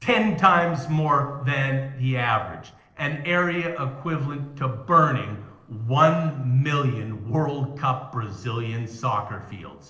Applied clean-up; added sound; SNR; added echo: neural separator model SepFormer DNS4.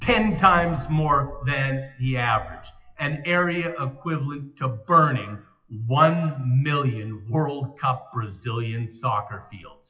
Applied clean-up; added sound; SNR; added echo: classical method WPE with log-MMSE.